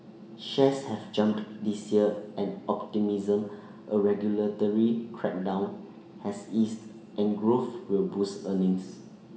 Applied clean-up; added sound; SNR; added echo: none; none; none; reverberation time 0.8 s.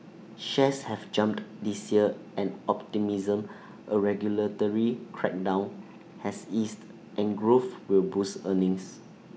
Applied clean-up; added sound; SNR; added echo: none; none; none; none.